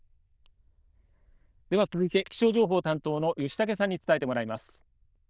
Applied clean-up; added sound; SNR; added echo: neural diffusion model UNIVERSE++.